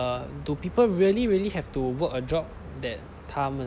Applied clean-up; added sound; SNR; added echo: none; none; none; none.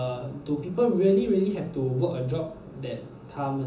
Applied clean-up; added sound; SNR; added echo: none; none; none; reverberation time 0.7 s.